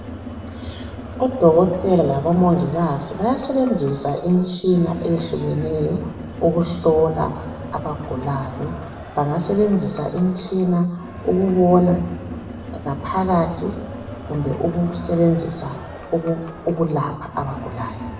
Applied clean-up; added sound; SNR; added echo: none; Crowd; 12 dB; reverberation time 1.0 s.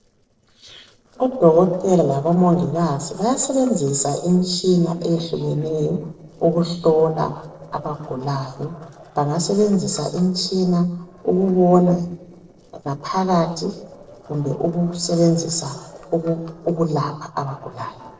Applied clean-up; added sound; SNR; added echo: neural separator model SepFormer DNS4.